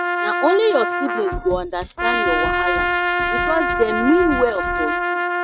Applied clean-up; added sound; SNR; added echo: neural mask model RNNoise.